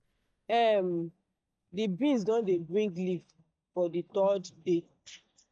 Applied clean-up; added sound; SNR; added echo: neural mask model DeepFilterNet 3.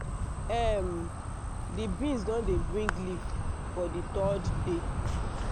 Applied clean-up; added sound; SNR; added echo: none; Insect; -2 dB; none.